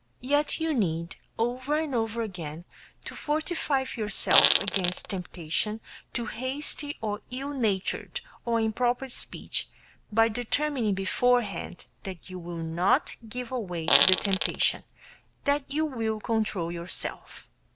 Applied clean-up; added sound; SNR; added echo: none; Fart; -3 dB; none.